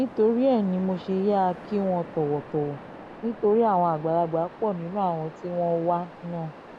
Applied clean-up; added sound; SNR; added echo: none; Waves, surf; 17 dB; none.